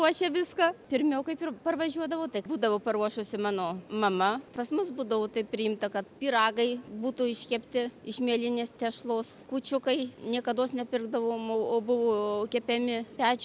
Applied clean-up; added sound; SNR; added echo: none; none; none; none.